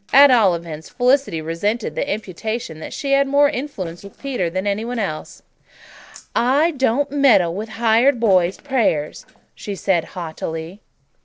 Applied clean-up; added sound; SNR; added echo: neural separator model SepFormer DNS4.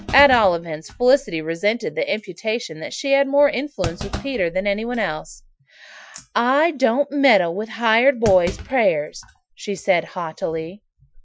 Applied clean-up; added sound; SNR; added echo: classical method Wiener filter.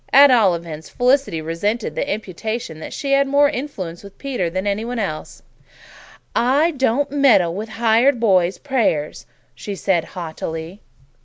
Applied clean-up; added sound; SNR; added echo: none; none; none; none.